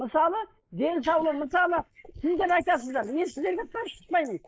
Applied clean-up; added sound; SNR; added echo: neural mask model Resemble Enhance denoiser.